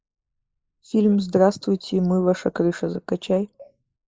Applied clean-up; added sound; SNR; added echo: neural mask model Resemble Enhance denoiser.